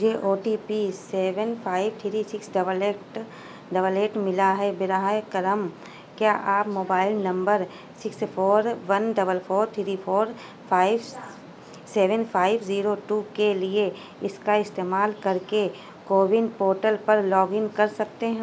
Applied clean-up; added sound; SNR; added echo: none; none; none; none.